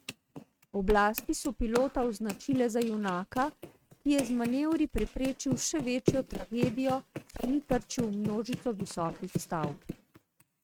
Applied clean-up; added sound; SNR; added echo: neural mask model RNNoise.